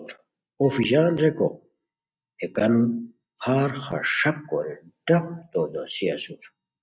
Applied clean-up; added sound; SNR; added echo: neural mask model DeepFilterNet 3.